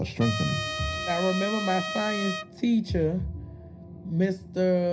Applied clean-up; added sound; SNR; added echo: none; Trumpet; 6 dB; reverberation time 0.4 s.